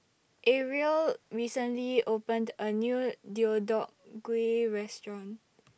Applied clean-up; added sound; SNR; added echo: none; none; none; none.